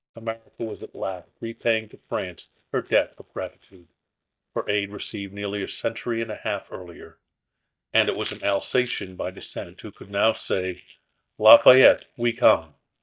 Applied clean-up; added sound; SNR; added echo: neural mask model DeepFilterNet 3.